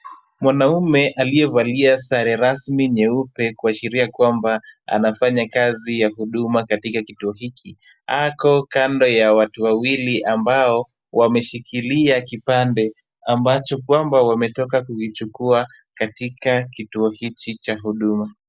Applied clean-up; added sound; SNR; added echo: none; none; none; none.